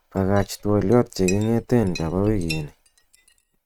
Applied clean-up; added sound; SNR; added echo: neural mask model RNNoise.